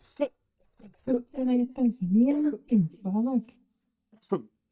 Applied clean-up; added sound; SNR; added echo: neural mask model DeepFilterNet 3.